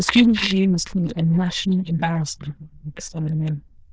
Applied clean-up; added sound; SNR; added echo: neural diffusion model UNIVERSE++.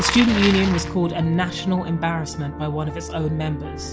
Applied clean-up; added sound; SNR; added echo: none; Bicycle; 11 dB; none.